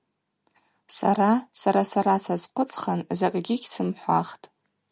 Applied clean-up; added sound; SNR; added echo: none; none; none; none.